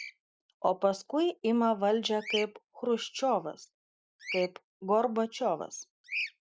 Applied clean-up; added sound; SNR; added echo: neural mask model Resemble Enhance denoiser.